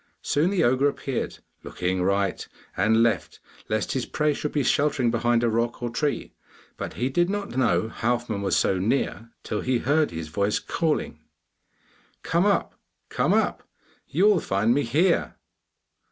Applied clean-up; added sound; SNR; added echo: none; none; none; none.